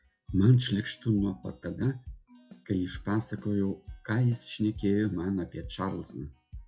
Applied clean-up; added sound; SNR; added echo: classical method WPE with log-MMSE.